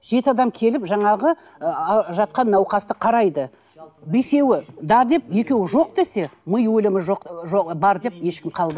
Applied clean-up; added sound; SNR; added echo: none; none; none; none.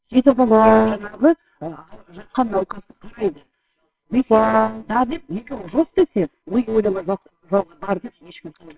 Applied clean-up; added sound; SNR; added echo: neural separator model SepFormer WHAMR!.